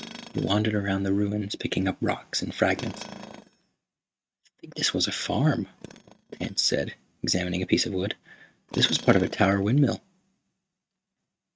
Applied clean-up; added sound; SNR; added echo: neural mask model RNNoise.